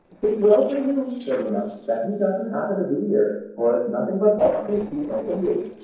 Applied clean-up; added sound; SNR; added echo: neural separator model SepFormer DNS4.